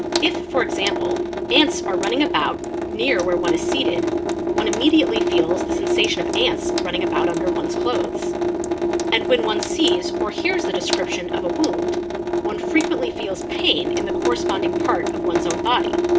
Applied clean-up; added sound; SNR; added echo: none; Drip / Sink (filling or washing) / Water tap, faucet; -2 dB; none.